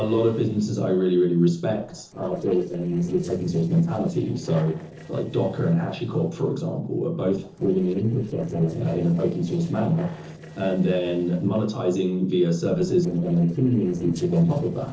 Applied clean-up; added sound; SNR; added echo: neural separator model SepFormer DNS4.